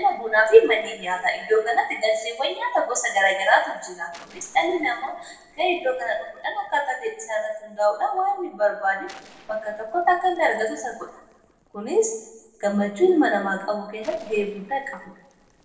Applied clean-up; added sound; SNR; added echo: neural separator model SepFormer DNS4.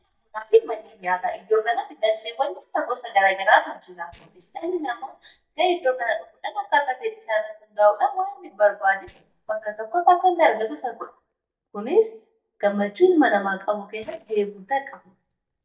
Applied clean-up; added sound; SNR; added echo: neural mask model DeepFilterNet 3.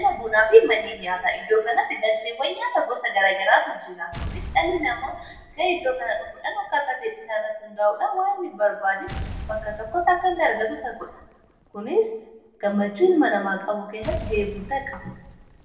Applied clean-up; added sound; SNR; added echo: none; Explosion; 17 dB; reverberation time 0.9 s.